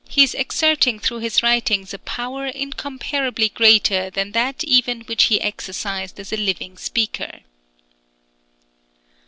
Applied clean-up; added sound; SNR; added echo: none; none; none; none.